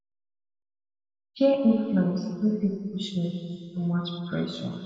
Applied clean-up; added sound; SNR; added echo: none; none; none; reverberation time 2.1 s.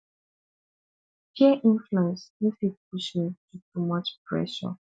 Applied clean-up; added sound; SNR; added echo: none; none; none; none.